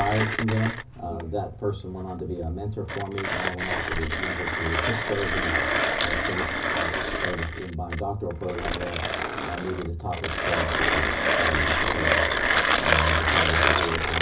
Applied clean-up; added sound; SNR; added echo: none; Mechanisms; -4 dB; reverberation time 0.4 s.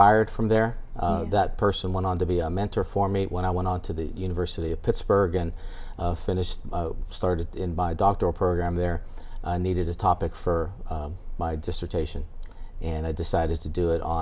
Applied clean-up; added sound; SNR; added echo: none; none; none; none.